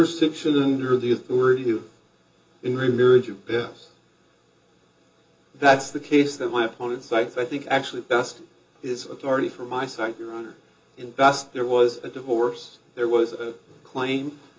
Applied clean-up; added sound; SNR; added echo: none; none; none; reverberation time 0.2 s.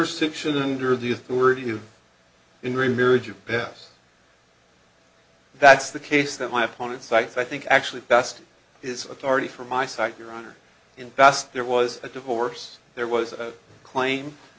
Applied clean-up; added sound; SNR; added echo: none; none; none; none.